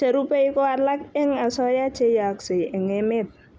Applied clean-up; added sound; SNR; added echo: none; none; none; none.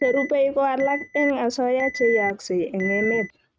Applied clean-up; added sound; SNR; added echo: neural mask model RNNoise.